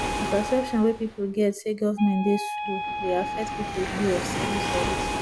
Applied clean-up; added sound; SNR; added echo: none; Wind instrument, woodwind instrument + Waves, surf; 3 dB; none.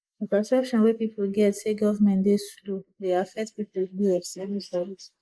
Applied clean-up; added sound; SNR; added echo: neural mask model Resemble Enhance denoiser.